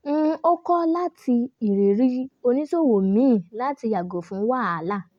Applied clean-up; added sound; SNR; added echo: none; none; none; none.